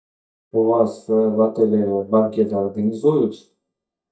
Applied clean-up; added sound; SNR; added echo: neural mask model DeepFilterNet 3.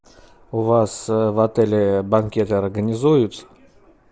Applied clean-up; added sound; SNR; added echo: none; none; none; none.